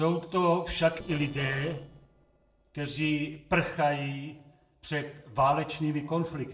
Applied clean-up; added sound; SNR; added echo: neural separator model SepFormer DNS4.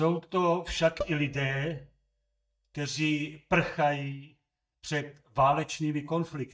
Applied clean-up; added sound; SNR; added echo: neural mask model DeepFilterNet 3.